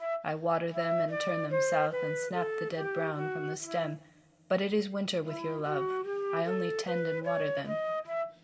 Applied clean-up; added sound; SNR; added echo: none; Wind instrument, woodwind instrument; 0 dB; reverberation time 2.5 s.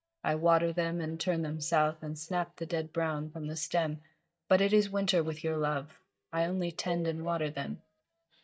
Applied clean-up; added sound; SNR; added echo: neural mask model DeepFilterNet 3.